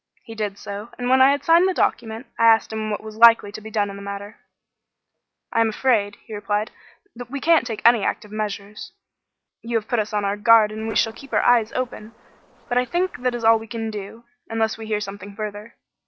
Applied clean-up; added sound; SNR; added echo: neural separator model SepFormer DNS4.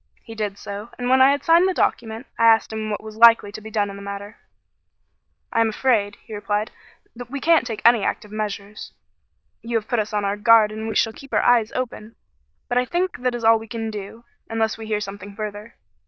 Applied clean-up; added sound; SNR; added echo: neural diffusion model UNIVERSE++.